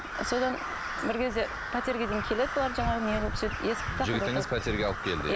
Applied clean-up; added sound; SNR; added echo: none; Crow; 4 dB; none.